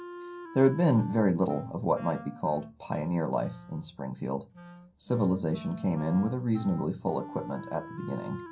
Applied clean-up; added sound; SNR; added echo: none; Wind instrument, woodwind instrument; 16 dB; reverberation time 0.3 s.